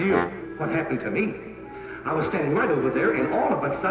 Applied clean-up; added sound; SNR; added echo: none; Brass instrument; 8 dB; reverberation time 2.3 s.